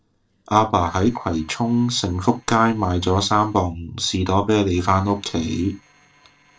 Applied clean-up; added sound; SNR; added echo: neural separator model SepFormer DNS4.